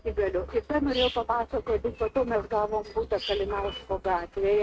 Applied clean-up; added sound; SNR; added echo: neural mask model RNNoise.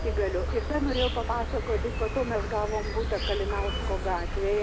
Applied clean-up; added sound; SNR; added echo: none; Insect; 1 dB; none.